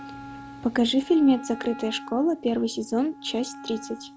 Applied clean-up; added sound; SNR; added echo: none; Wind instrument, woodwind instrument; 16 dB; none.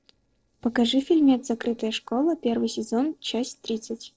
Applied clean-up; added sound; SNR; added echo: neural separator model SepFormer DNS4.